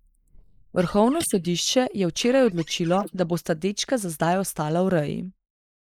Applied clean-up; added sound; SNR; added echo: neural mask model Resemble Enhance denoiser.